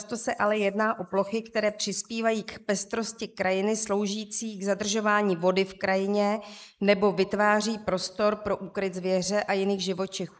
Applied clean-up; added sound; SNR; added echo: neural mask model Resemble Enhance denoiser.